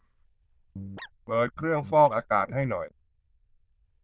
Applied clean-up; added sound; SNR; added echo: neural diffusion model UNIVERSE++.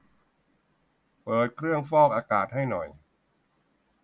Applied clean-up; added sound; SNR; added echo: none; none; none; none.